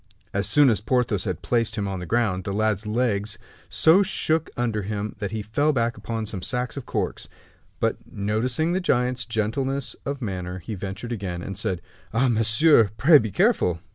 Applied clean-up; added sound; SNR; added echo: none; none; none; none.